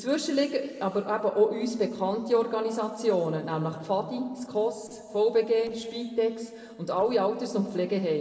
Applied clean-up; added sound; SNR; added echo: neural separator model SepFormer DNS4.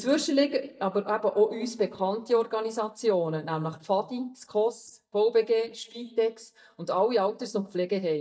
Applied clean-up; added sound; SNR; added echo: neural mask model DeepFilterNet 3.